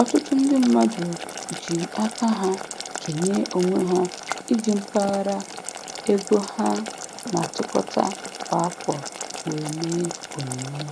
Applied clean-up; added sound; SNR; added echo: none; Boiling; 10 dB; none.